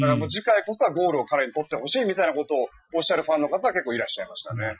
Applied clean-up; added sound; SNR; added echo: classical method Wiener filter.